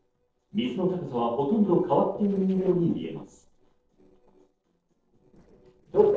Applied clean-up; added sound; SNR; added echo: neural separator model SepFormer DNS4.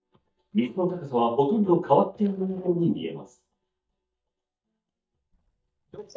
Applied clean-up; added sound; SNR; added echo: neural mask model DeepFilterNet 3.